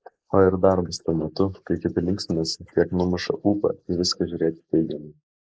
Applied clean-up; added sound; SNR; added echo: neural mask model Resemble Enhance denoiser.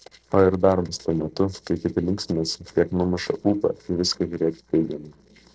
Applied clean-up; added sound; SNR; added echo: neural separator model SepFormer DNS4.